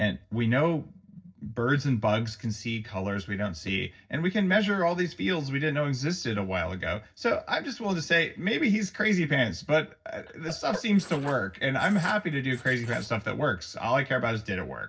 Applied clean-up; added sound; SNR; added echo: neural separator model SepFormer DNS4.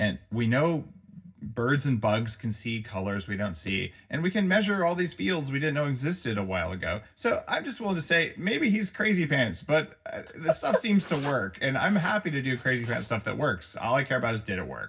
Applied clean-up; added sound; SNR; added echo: none; Writing; 17 dB; reverberation time 0.4 s.